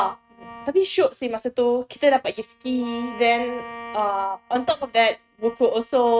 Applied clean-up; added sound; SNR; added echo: neural mask model RNNoise.